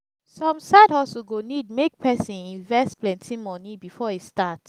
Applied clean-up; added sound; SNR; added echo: none; none; none; none.